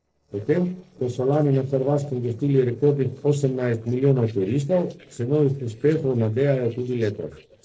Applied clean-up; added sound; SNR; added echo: neural separator model SepFormer DNS4.